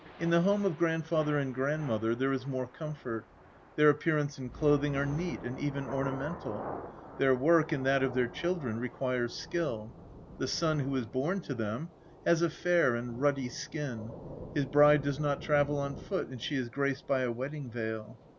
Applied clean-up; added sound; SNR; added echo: none; Thunder / Rain; 15 dB; none.